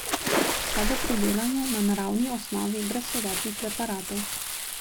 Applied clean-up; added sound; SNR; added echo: none; Crumpling, crinkling + Splash, splatter; 1 dB; none.